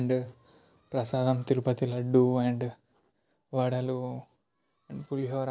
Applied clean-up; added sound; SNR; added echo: none; none; none; none.